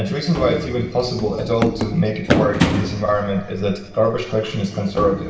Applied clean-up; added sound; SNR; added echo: none; Run; 4 dB; reverberation time 2.2 s.